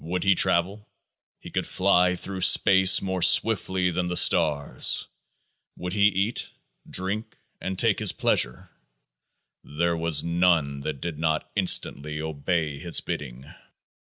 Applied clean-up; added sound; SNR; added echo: none; none; none; none.